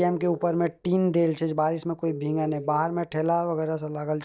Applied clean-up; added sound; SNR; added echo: neural mask model DeepFilterNet 3.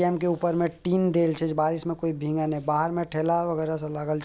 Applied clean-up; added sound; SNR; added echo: none; none; none; none.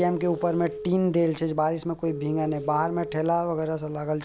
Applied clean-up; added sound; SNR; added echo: none; Telephone; 14 dB; none.